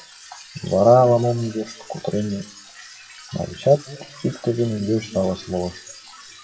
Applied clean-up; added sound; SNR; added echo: classical method WPE with log-MMSE.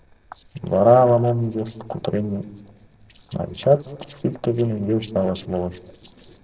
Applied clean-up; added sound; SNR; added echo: neural separator model SepFormer DNS4.